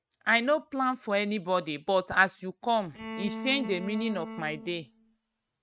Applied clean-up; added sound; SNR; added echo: neural mask model RNNoise.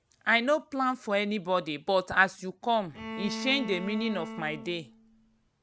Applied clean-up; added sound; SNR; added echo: none; Bowed string instrument; 10 dB; none.